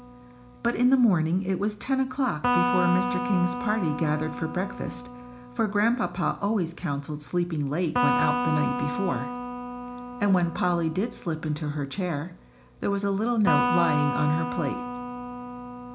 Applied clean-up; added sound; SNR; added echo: none; Electric guitar; 5 dB; reverberation time 0.4 s.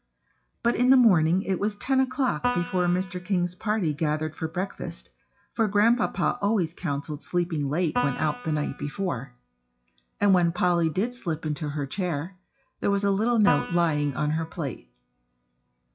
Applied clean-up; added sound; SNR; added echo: classical method WPE with log-MMSE.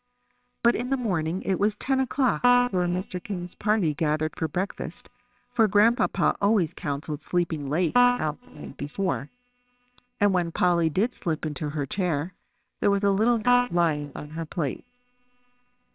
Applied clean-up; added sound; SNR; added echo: neural separator model SepFormer WHAMR!.